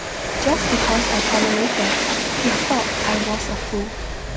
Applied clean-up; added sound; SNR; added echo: none; Train; -3 dB; none.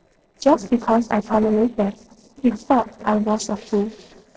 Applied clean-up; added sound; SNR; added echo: neural separator model SepFormer DNS4.